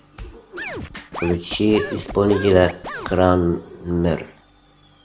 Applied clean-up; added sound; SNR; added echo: none; Scratching (performance technique); 11 dB; none.